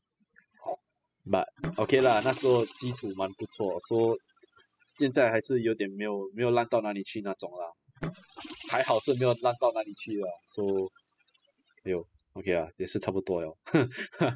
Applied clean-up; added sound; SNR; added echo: classical method spectral subtraction.